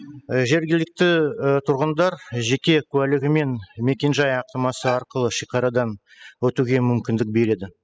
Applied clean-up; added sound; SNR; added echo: classical method spectral subtraction.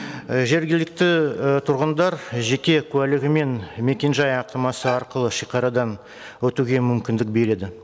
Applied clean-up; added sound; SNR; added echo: none; Bowed string instrument; 15 dB; none.